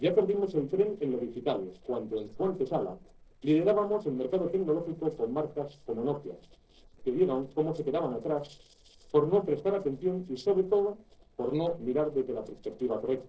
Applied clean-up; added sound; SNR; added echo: neural separator model SepFormer DNS4.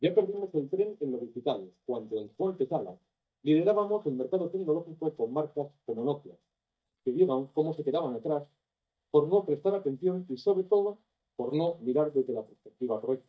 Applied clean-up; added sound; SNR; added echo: neural mask model DeepFilterNet 3.